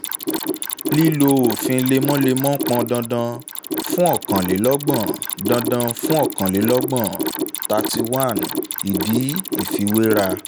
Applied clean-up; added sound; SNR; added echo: none; Mechanisms; 4 dB; none.